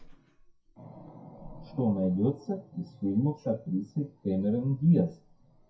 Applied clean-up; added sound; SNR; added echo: classical method WPE with log-MMSE.